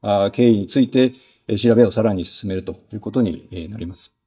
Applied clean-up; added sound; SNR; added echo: neural mask model DeepFilterNet 3.